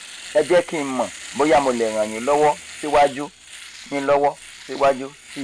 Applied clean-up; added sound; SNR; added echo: none; Domestic sounds, home sounds; 16 dB; none.